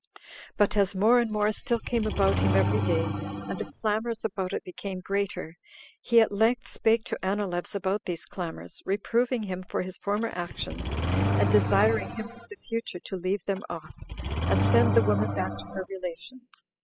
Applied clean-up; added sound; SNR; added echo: classical method spectral subtraction.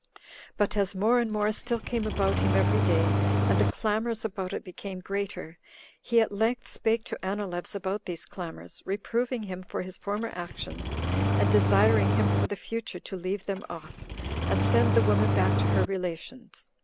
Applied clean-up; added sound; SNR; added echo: none; Engine starting; -3 dB; none.